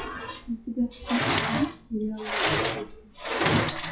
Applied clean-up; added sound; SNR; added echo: classical method WPE with log-MMSE.